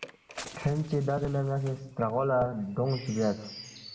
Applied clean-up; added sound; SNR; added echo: none; Bird; 17 dB; reverberation time 1.7 s.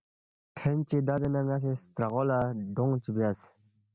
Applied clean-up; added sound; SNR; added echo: none; none; none; none.